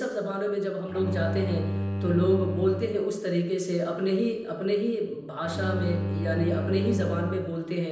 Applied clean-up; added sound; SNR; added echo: none; Bowed string instrument; 4 dB; reverberation time 0.9 s.